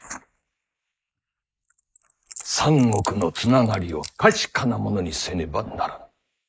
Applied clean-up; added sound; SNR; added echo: neural mask model Resemble Enhance denoiser.